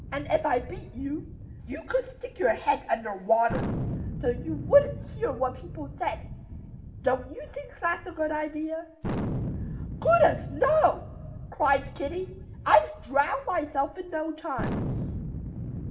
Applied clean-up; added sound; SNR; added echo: none; Thunder; 8 dB; reverberation time 1.6 s.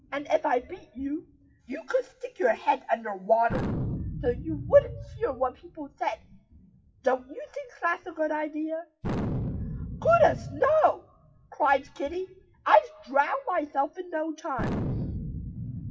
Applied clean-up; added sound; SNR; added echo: classical method WPE with log-MMSE.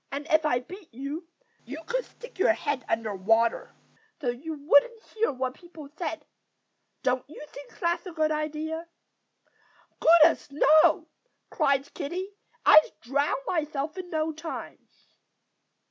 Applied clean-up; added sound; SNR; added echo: none; none; none; none.